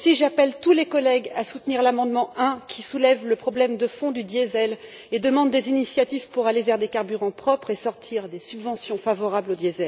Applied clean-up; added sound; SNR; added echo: none; none; none; none.